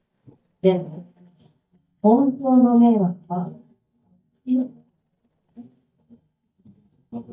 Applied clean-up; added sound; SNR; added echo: neural mask model DeepFilterNet 3.